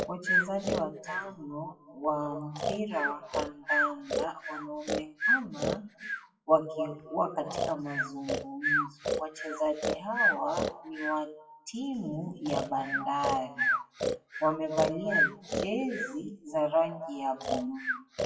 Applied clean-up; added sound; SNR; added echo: classical method WPE with log-MMSE.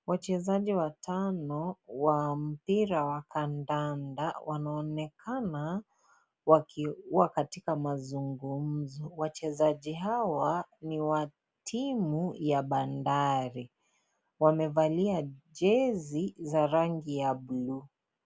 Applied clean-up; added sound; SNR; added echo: none; none; none; none.